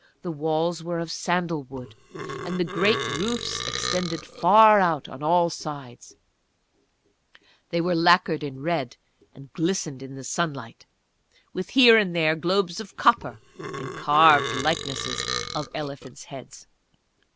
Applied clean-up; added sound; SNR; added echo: none; Burping, eructation; 8 dB; none.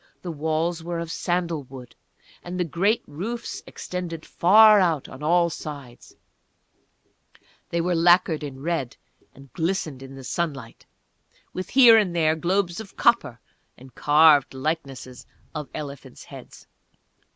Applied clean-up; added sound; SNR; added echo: none; none; none; none.